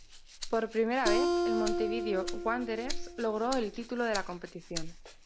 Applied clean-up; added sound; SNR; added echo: none; Acoustic guitar + Rattle (instrument); 1 dB; none.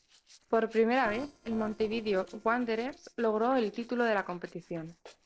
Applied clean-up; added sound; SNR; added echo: neural separator model SepFormer DNS4.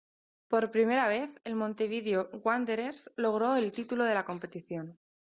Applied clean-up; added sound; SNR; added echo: none; none; none; none.